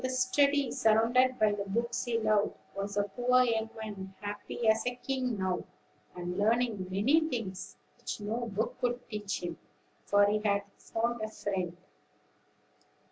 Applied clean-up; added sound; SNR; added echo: none; none; none; none.